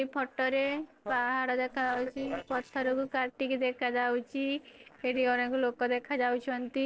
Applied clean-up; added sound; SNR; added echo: neural separator model SepFormer DNS4.